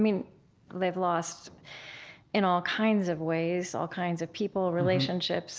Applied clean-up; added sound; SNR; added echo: none; none; none; none.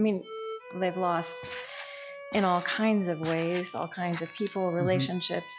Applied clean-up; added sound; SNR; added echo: classical method log-MMSE.